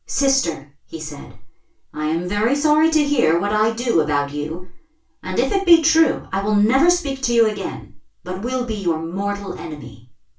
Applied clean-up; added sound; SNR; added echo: none; none; none; reverberation time 0.3 s.